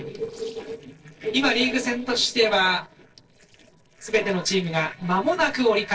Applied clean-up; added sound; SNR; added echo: neural separator model SepFormer DNS4.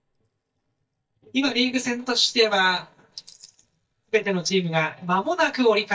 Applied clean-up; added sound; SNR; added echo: neural mask model DeepFilterNet 3.